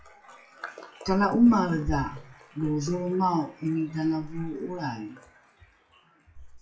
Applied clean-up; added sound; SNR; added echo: classical method WPE with log-MMSE.